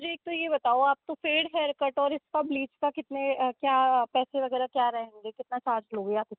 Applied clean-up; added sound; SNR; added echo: none; none; none; none.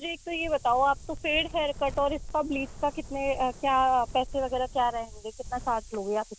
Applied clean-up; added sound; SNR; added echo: none; Wind; 14 dB; none.